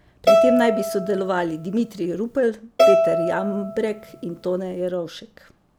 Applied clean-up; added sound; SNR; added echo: none; Bowed string instrument; -3 dB; none.